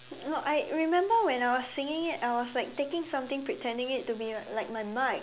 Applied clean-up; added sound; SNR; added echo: none; none; none; none.